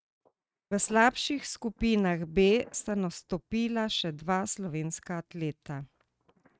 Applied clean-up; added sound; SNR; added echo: neural mask model RNNoise.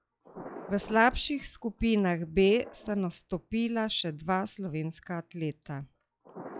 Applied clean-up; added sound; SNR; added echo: classical method log-MMSE.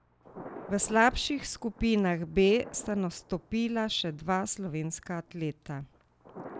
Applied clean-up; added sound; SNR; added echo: none; Thunder; 19 dB; none.